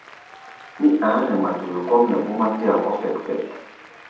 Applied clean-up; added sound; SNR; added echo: none; Applause; 19 dB; reverberation time 0.8 s.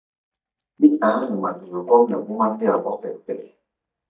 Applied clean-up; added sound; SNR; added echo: neural mask model DeepFilterNet 3.